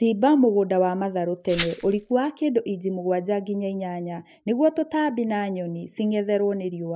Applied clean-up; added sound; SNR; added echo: none; Glass; 8 dB; none.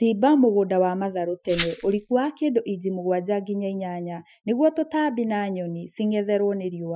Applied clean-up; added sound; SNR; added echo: classical method Wiener filter.